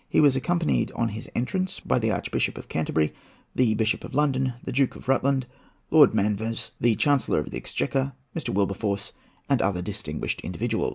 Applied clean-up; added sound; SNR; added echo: none; none; none; none.